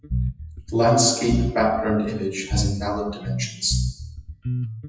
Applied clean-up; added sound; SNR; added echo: classical method WPE with log-MMSE.